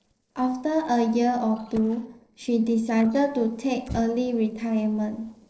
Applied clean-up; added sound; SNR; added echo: neural separator model SepFormer DNS4.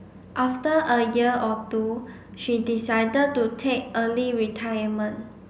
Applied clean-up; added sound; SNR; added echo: none; none; none; none.